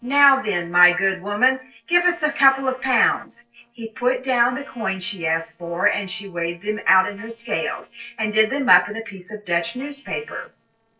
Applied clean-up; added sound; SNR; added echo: neural separator model SepFormer DNS4.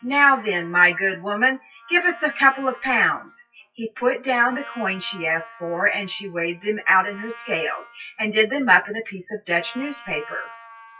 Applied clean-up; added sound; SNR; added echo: classical method WPE with log-MMSE.